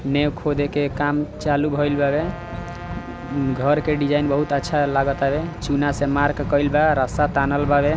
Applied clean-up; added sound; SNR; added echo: none; Brass instrument; 20 dB; none.